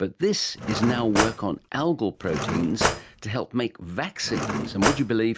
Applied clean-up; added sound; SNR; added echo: none; Cutlery, silverware / Drawer open or close; 2 dB; none.